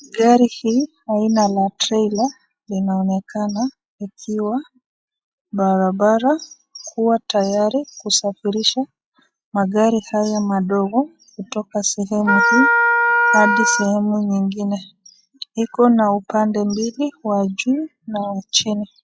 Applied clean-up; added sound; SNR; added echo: classical method log-MMSE.